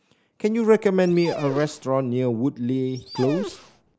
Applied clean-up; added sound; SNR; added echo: none; Dog; 14 dB; none.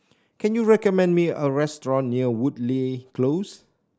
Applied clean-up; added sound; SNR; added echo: none; none; none; none.